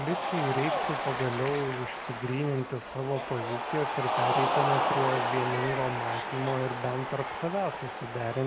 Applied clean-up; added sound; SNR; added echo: none; Cheering; 0 dB; none.